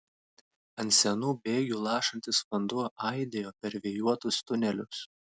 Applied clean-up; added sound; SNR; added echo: none; none; none; none.